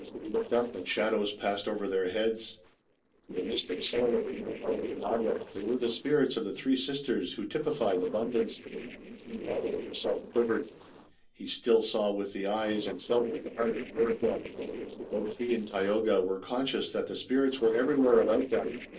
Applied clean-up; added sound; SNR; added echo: neural separator model SepFormer DNS4.